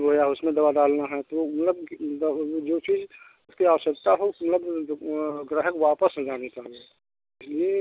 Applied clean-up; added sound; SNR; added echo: none; none; none; none.